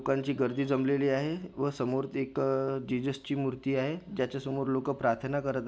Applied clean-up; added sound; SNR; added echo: none; none; none; none.